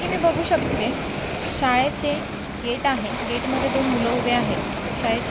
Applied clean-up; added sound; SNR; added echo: none; Waves, surf; 2 dB; none.